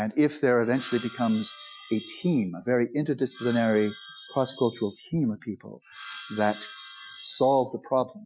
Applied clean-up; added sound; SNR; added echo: classical method Wiener filter.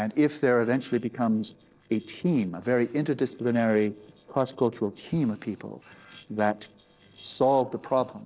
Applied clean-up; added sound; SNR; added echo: neural separator model SepFormer DNS4.